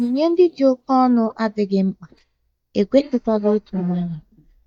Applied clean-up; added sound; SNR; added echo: neural mask model DeepFilterNet 3.